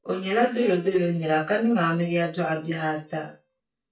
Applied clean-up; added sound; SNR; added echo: neural mask model DeepFilterNet 3.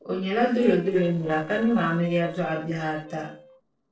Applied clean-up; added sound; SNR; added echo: neural separator model SepFormer DNS4.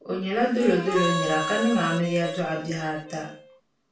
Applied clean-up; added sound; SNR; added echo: none; Harmonica; 7 dB; reverberation time 0.4 s.